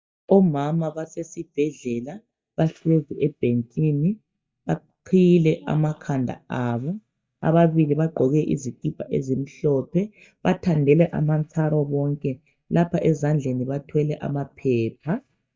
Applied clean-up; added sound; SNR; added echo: neural mask model DeepFilterNet 3.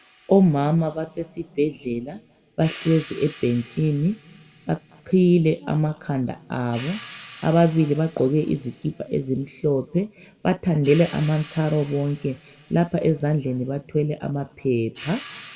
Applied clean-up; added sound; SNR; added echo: none; Hi-hat; 20 dB; reverberation time 2.3 s.